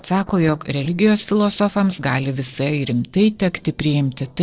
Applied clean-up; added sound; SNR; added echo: neural separator model SepFormer DNS4.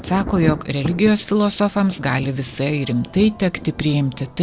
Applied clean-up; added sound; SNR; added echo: none; Thunder; 12 dB; none.